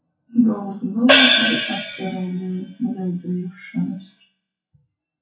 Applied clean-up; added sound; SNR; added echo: classical method WPE with log-MMSE.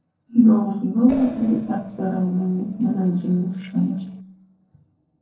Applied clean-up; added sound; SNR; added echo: neural separator model SepFormer DNS4.